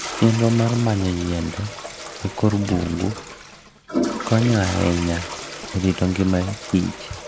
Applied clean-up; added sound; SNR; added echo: none; Toilet flush; 9 dB; none.